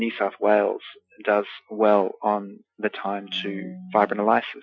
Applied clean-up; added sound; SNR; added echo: classical method Wiener filter.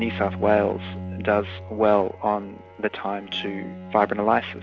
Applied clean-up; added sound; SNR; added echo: none; Bowed string instrument; 12 dB; none.